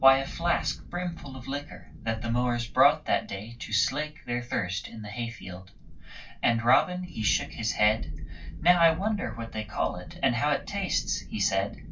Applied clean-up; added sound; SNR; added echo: none; Thunderstorm; 11 dB; reverberation time 0.2 s.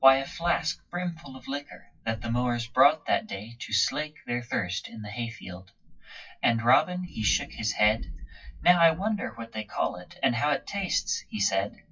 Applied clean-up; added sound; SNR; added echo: classical method WPE with log-MMSE.